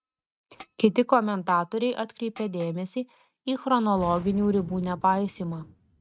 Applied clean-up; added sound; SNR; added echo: neural mask model RNNoise.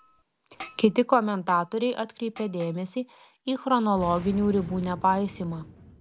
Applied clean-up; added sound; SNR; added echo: none; Boom; 19 dB; none.